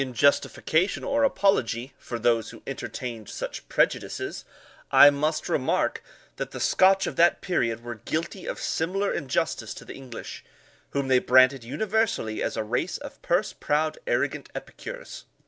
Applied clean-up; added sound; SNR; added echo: none; none; none; none.